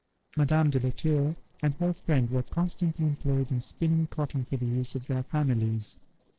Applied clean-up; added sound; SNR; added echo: neural separator model SepFormer DNS4.